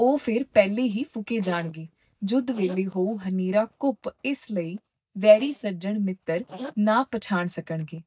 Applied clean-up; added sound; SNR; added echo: neural mask model DeepFilterNet 3.